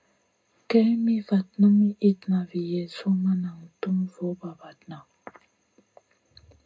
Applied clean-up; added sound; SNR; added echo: none; none; none; reverberation time 0.2 s.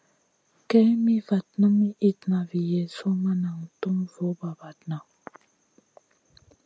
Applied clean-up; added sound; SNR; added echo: none; none; none; none.